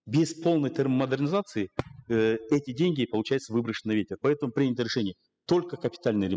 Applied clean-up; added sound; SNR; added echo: classical method spectral subtraction.